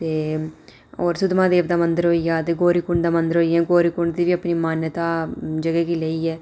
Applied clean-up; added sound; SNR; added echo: none; none; none; none.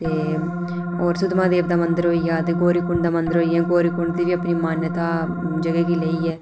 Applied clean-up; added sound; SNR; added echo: none; Organ; 3 dB; none.